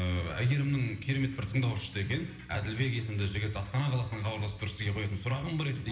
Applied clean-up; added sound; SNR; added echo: none; none; none; reverberation time 1.1 s.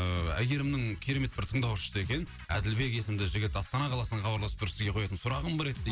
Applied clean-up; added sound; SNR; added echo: none; none; none; none.